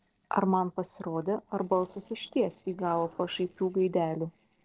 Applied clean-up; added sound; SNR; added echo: neural separator model SepFormer DNS4.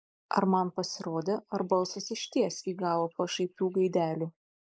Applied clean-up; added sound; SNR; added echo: neural mask model Resemble Enhance denoiser.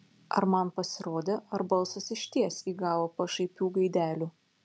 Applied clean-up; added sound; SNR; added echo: none; none; none; none.